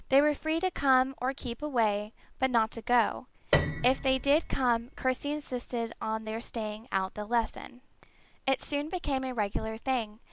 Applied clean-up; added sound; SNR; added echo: none; Piano; 4 dB; none.